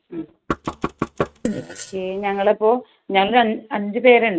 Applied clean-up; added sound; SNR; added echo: neural mask model RNNoise.